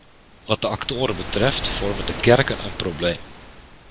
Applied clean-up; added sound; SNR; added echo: none; Waves, surf; 9 dB; none.